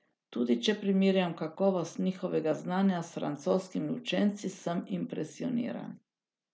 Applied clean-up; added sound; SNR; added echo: none; none; none; none.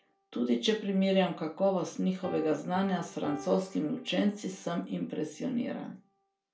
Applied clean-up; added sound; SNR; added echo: none; Piano; 19 dB; reverberation time 0.3 s.